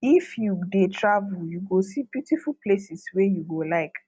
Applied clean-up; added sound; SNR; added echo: none; none; none; none.